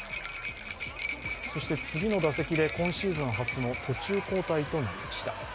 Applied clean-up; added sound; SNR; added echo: none; Rattle; 8 dB; none.